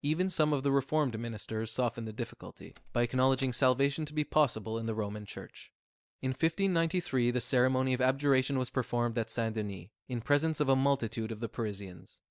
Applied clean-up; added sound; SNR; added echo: neural mask model DeepFilterNet 3.